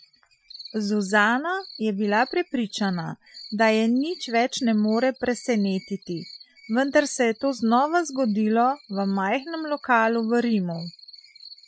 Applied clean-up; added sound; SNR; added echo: classical method Wiener filter.